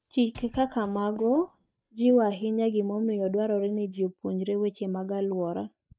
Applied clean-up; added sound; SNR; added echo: neural mask model DeepFilterNet 3.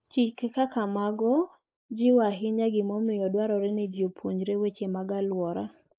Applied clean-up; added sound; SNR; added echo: neural mask model Resemble Enhance denoiser.